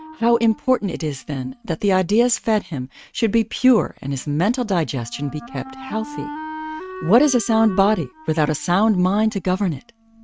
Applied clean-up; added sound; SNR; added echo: neural mask model RNNoise.